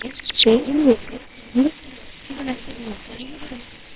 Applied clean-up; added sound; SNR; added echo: neural separator model SepFormer WHAMR!.